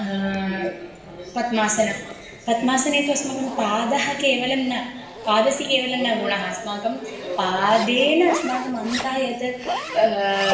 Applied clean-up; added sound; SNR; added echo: none; Zipper (clothing); 13 dB; reverberation time 0.9 s.